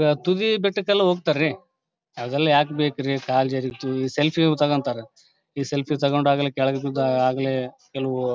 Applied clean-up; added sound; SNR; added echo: none; none; none; none.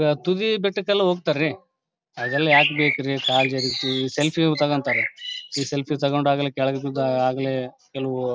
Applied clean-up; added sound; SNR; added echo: none; Bird; 3 dB; none.